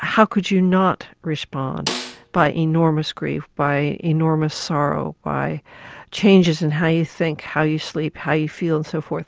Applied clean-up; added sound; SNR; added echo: none; Snare drum; 11 dB; none.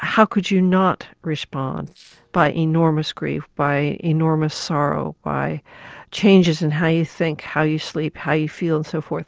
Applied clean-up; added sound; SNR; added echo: neural separator model SepFormer DNS4.